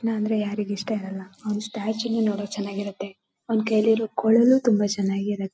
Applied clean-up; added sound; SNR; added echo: none; none; none; none.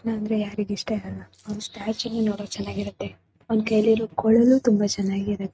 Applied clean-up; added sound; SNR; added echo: neural mask model RNNoise.